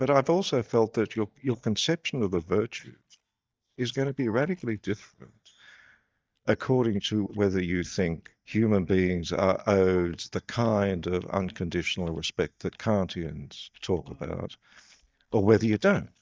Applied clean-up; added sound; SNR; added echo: neural mask model DeepFilterNet 3.